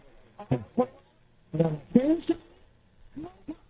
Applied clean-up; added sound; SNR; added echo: neural mask model DeepFilterNet 3.